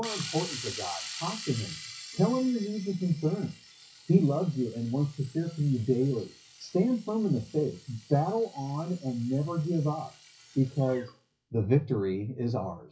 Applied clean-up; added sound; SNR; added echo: classical method WPE with log-MMSE.